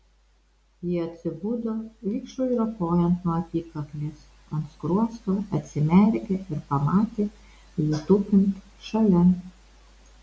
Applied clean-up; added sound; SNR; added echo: none; none; none; none.